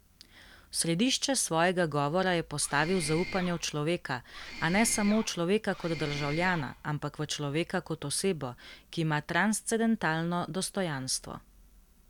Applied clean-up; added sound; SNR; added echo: none; Mechanisms; 11 dB; none.